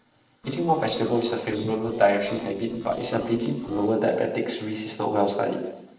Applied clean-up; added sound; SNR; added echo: neural separator model SepFormer DNS4.